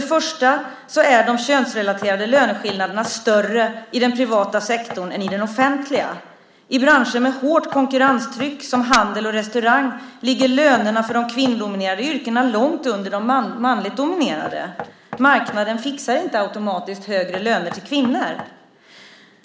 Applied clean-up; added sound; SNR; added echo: none; Knock; 20 dB; none.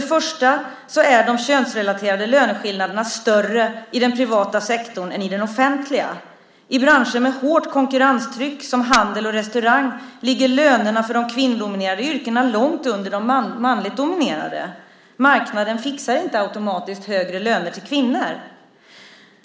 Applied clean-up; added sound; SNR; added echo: none; none; none; none.